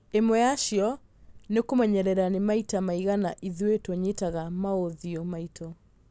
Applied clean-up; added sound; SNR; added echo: none; none; none; none.